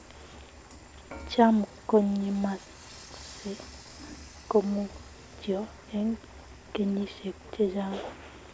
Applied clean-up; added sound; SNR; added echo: none; Frying (food) / Dishes, pots, and pans; 17 dB; none.